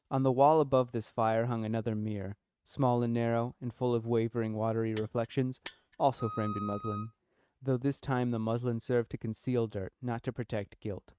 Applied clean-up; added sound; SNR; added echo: neural mask model RNNoise.